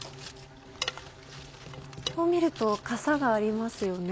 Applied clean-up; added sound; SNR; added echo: none; Bowed string instrument; 19 dB; none.